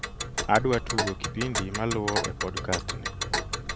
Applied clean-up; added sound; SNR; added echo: none; Tick; 1 dB; none.